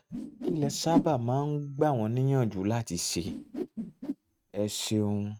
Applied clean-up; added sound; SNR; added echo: neural mask model RNNoise.